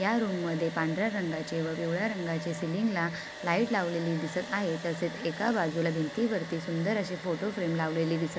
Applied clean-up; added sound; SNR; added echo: none; Domestic sounds, home sounds; 12 dB; none.